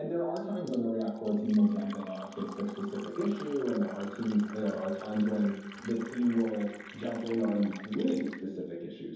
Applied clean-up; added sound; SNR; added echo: none; Fill (with liquid); 18 dB; reverberation time 0.9 s.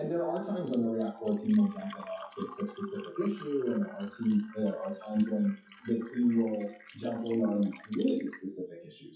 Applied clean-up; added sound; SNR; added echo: classical method WPE with log-MMSE.